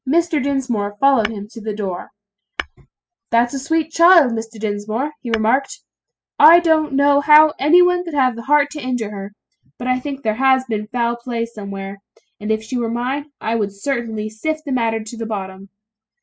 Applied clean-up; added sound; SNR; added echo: classical method spectral subtraction.